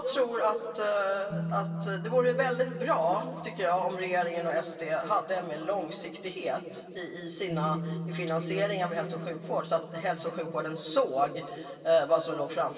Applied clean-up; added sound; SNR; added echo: none; Bass guitar; 11 dB; reverberation time 2.5 s.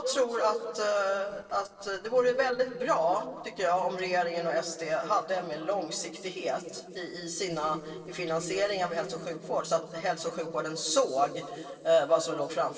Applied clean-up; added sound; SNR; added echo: neural separator model SepFormer DNS4.